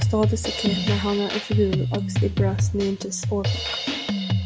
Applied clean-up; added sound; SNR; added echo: none; Drum kit; -2 dB; none.